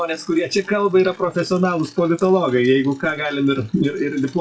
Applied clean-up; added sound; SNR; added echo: classical method WPE with log-MMSE.